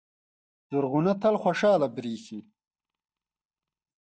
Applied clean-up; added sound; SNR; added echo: neural mask model DeepFilterNet 3.